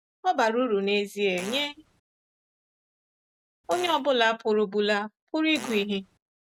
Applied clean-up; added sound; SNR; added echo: none; Fart; 15 dB; none.